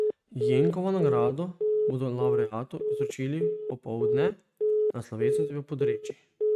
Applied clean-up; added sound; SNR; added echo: neural mask model RNNoise.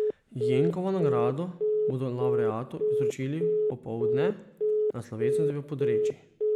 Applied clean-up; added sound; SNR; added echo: none; Telephone; -4 dB; none.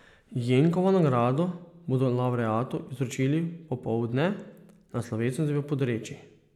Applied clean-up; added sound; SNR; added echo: none; none; none; none.